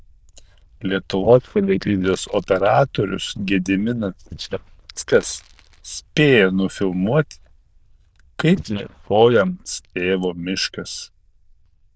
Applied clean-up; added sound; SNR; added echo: neural diffusion model UNIVERSE++.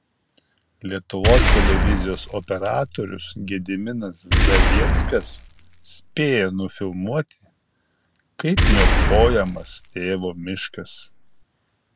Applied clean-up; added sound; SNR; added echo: none; Boom; -4 dB; none.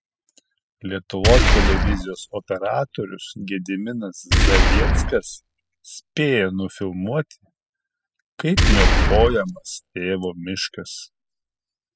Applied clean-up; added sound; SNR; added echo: classical method spectral subtraction.